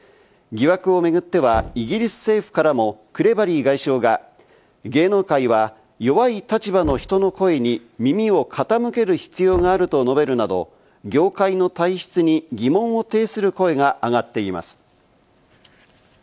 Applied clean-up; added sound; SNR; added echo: none; Knock; 19 dB; none.